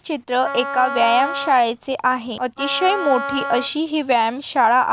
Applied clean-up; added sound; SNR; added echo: none; Wind instrument, woodwind instrument; 9 dB; none.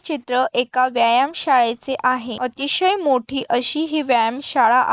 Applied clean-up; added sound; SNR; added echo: neural mask model Resemble Enhance denoiser.